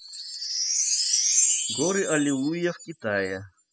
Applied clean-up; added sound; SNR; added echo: classical method spectral subtraction.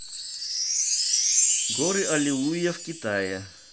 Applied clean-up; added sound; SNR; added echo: none; Wind chime; -3 dB; none.